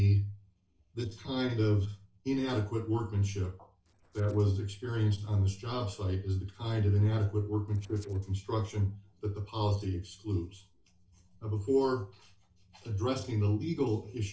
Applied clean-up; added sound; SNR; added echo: neural separator model SepFormer DNS4.